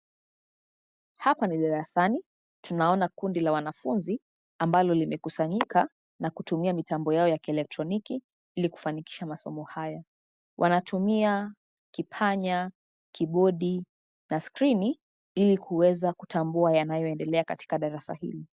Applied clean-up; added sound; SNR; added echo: none; none; none; none.